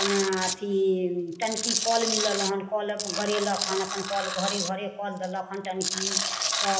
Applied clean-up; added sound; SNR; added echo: none; Tools; 2 dB; reverberation time 1.1 s.